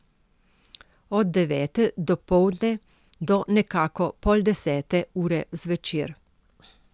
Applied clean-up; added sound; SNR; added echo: none; none; none; none.